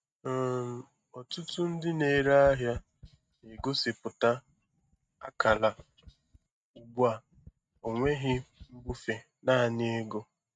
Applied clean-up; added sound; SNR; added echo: neural mask model RNNoise.